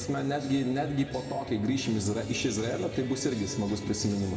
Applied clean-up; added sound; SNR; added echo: none; none; none; reverberation time 2.1 s.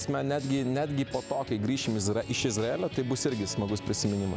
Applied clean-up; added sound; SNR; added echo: none; none; none; none.